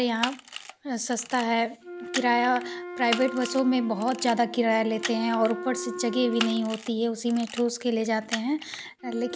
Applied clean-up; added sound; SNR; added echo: none; Wind instrument, woodwind instrument + Camera; 10 dB; none.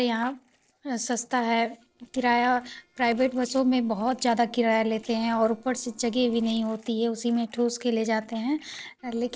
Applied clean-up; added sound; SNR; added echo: neural separator model SepFormer DNS4.